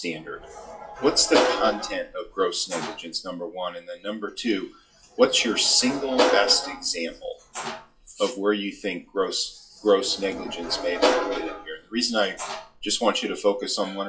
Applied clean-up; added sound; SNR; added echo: classical method WPE with log-MMSE.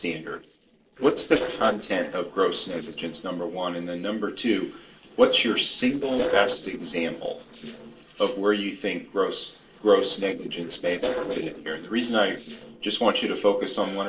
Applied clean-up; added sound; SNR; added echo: neural separator model SepFormer DNS4.